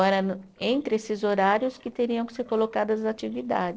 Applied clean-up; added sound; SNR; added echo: neural separator model SepFormer DNS4.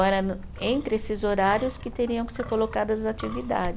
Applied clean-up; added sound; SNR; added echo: none; Wind; 11 dB; none.